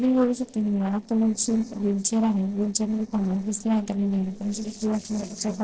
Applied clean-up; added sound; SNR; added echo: neural separator model SepFormer DNS4.